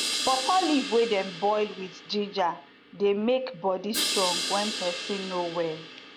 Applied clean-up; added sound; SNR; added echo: none; Crash cymbal; 6 dB; none.